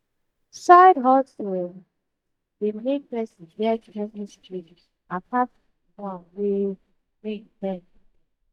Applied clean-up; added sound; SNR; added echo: neural mask model DeepFilterNet 3.